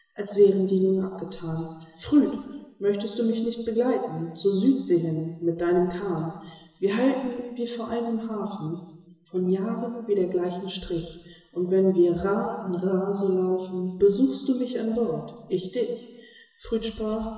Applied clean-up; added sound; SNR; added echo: none; none; none; reverberation time 1.3 s.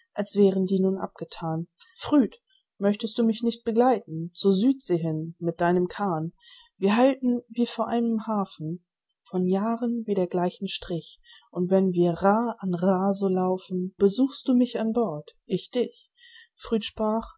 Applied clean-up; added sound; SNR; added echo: none; none; none; none.